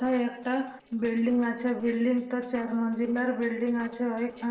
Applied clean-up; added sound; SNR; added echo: neural separator model SepFormer DNS4.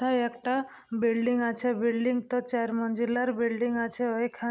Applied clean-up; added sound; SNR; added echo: none; none; none; none.